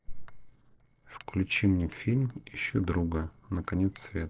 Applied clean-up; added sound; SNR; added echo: neural separator model SepFormer DNS4.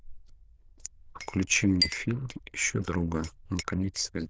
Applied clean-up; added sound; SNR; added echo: neural diffusion model UNIVERSE++.